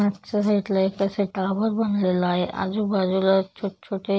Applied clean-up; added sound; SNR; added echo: none; none; none; none.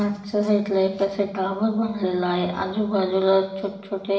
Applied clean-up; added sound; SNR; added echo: none; none; none; reverberation time 1.1 s.